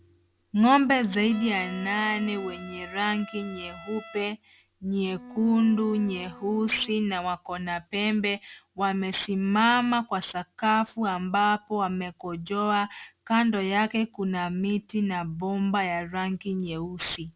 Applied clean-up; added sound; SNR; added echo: none; Trumpet + Bowed string instrument; 17 dB; none.